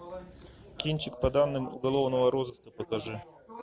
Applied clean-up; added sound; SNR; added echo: none; none; none; none.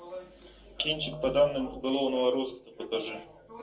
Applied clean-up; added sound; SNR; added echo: none; none; none; reverberation time 0.2 s.